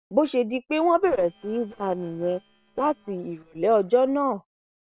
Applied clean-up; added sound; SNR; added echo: neural separator model SepFormer WHAM!.